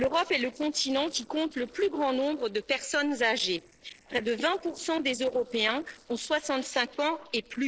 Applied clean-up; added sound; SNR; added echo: neural separator model SepFormer DNS4.